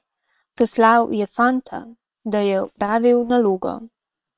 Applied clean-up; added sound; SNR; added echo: neural separator model SepFormer WHAM!.